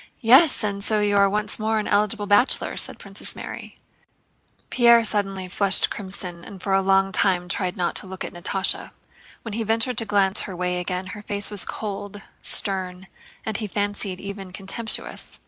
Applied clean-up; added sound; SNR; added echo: none; none; none; none.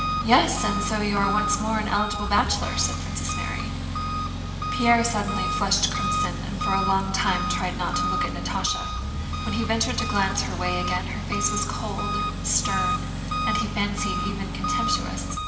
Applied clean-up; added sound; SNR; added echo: none; Engine; 0 dB; reverberation time 2.2 s.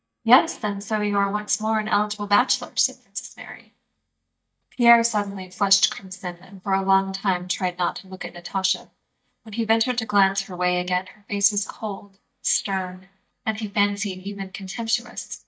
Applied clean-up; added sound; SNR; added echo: neural mask model DeepFilterNet 3.